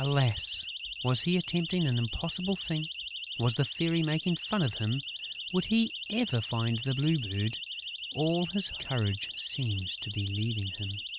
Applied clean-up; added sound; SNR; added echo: none; Siren; 8 dB; none.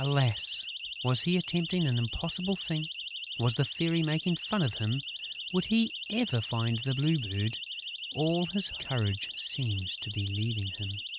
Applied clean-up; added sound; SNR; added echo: neural mask model RNNoise.